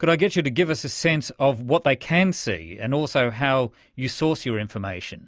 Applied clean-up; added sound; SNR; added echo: none; none; none; none.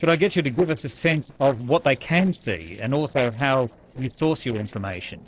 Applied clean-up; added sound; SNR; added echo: neural separator model SepFormer DNS4.